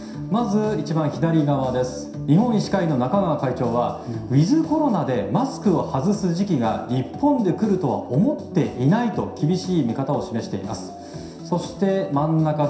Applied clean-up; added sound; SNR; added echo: none; none; none; reverberation time 0.7 s.